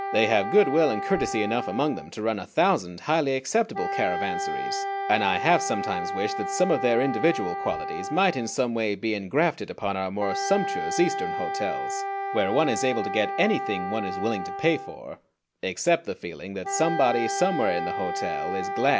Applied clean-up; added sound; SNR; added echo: none; Wind instrument, woodwind instrument; 5 dB; none.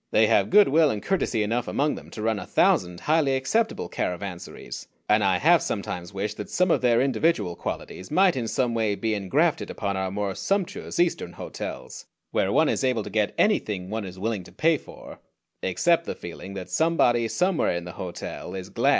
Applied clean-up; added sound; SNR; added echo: none; none; none; none.